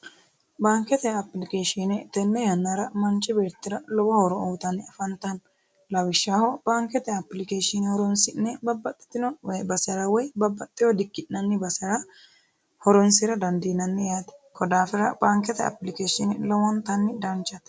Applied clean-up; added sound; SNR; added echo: none; none; none; none.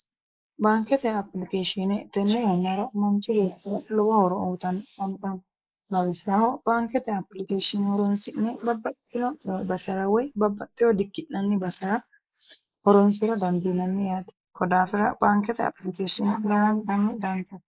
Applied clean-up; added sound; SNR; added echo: neural mask model Resemble Enhance denoiser.